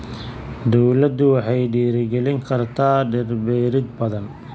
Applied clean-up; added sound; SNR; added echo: none; none; none; none.